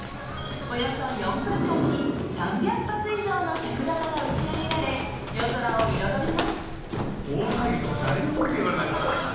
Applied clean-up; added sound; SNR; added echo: none; Walk, footsteps; 9 dB; reverberation time 1.0 s.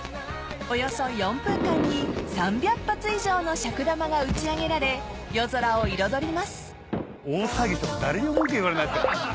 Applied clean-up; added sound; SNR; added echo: none; none; none; none.